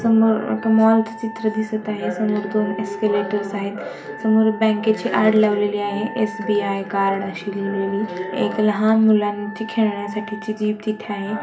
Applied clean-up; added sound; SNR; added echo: none; Wind instrument, woodwind instrument; 17 dB; reverberation time 0.3 s.